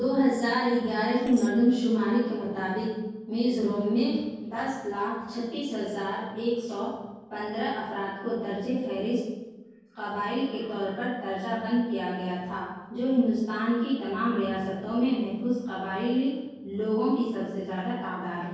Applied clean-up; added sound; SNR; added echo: neural separator model SepFormer DNS4.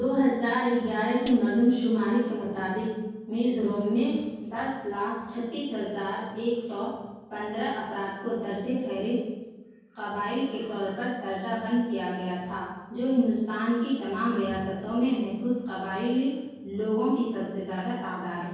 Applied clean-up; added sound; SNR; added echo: none; Tambourine; 8 dB; reverberation time 1.3 s.